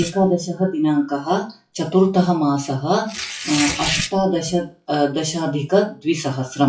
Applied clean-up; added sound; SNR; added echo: classical method WPE with log-MMSE.